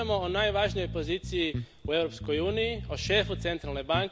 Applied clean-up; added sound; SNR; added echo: none; Bass guitar; 7 dB; none.